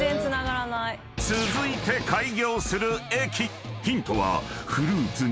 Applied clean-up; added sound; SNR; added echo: none; none; none; none.